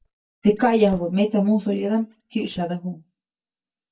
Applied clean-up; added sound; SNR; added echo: neural mask model DeepFilterNet 3.